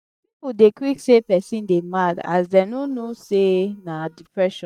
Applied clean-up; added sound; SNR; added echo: neural mask model DeepFilterNet 3.